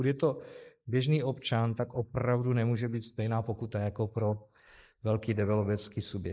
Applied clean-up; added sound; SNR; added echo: neural mask model Resemble Enhance denoiser.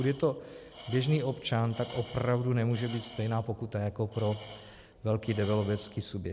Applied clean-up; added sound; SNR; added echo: none; Tools; 19 dB; none.